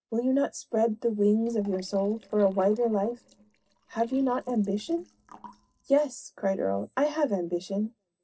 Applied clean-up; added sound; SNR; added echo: neural separator model SepFormer DNS4.